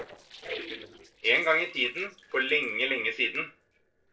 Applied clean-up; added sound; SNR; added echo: neural separator model SepFormer DNS4.